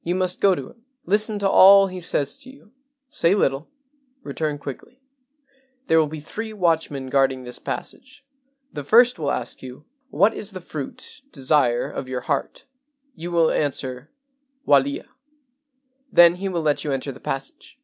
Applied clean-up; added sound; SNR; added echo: none; none; none; none.